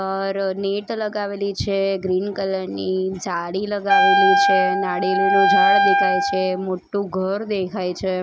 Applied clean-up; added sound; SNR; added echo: none; Wind instrument, woodwind instrument; -5 dB; none.